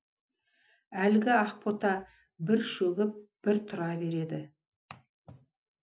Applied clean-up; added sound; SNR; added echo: none; none; none; none.